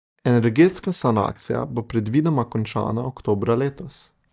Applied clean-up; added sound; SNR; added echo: neural mask model DeepFilterNet 3.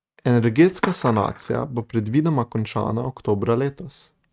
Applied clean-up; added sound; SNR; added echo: neural mask model RNNoise.